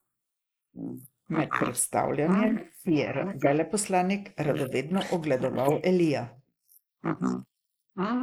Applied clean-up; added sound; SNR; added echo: neural mask model Resemble Enhance denoiser.